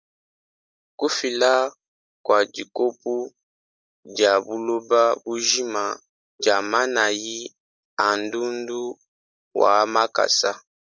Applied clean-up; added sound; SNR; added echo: none; none; none; none.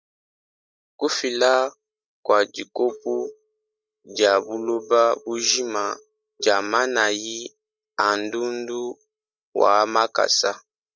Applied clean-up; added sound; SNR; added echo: neural mask model DeepFilterNet 3.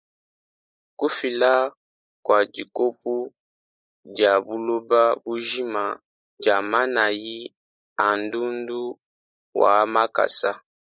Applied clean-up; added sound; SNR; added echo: neural mask model Resemble Enhance denoiser.